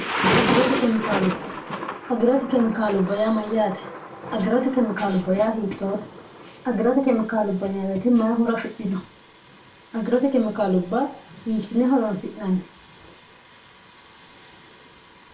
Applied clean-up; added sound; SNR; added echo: none; Thunder; 8 dB; reverberation time 0.2 s.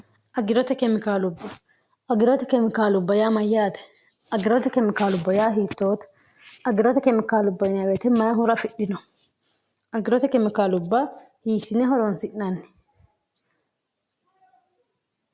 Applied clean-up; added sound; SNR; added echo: none; none; none; none.